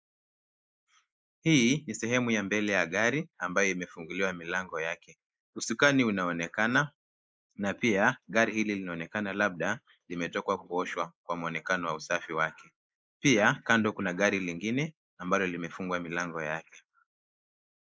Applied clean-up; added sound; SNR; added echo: neural mask model Resemble Enhance denoiser.